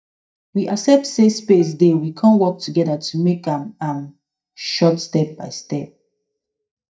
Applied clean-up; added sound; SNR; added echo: neural mask model DeepFilterNet 3.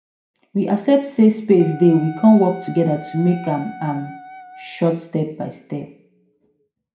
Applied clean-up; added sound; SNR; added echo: none; Wind instrument, woodwind instrument; 17 dB; reverberation time 0.5 s.